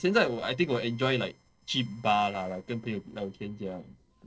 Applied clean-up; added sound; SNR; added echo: neural separator model SepFormer DNS4.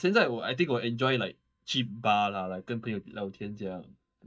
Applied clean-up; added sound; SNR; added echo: neural mask model DeepFilterNet 3.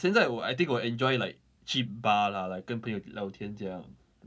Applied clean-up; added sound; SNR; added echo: none; none; none; none.